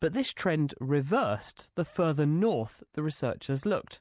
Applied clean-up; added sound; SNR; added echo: none; none; none; none.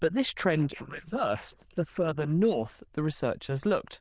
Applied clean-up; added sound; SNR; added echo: neural diffusion model UNIVERSE++.